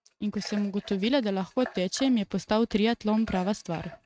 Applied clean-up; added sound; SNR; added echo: neural mask model RNNoise.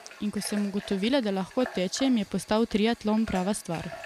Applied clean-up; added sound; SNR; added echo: none; Water tap, faucet / Water; 17 dB; none.